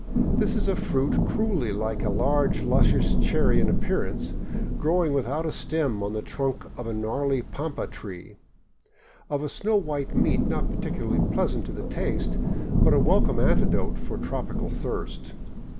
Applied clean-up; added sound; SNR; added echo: none; Thunder / Rain; -4 dB; none.